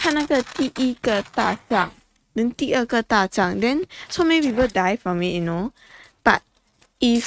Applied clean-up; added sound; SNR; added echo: neural mask model RNNoise.